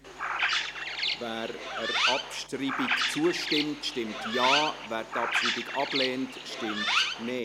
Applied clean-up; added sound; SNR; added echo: none; Bird; -2 dB; none.